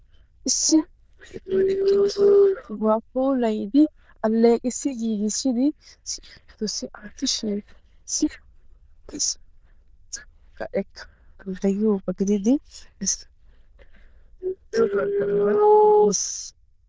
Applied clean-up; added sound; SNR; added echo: neural diffusion model UNIVERSE++.